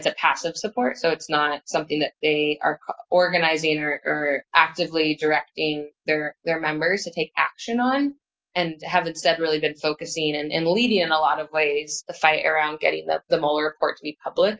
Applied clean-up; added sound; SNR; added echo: none; none; none; none.